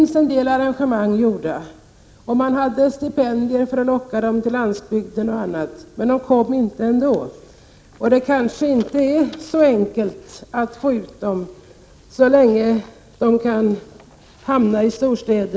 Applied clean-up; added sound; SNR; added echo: none; none; none; none.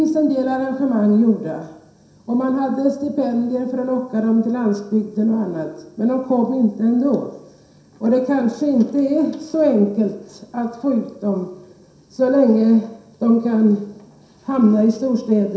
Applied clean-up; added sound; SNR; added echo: none; none; none; reverberation time 0.7 s.